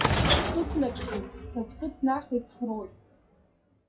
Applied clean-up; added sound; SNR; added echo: classical method WPE with log-MMSE.